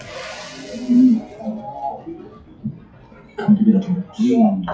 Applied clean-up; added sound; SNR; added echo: classical method WPE with log-MMSE.